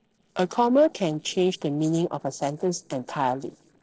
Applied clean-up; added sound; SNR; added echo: neural separator model SepFormer DNS4.